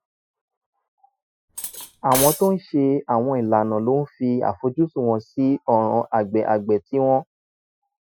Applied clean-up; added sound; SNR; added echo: classical method Wiener filter.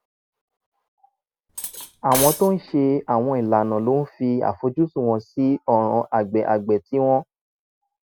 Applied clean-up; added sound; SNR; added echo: none; Cutlery, silverware; 8 dB; none.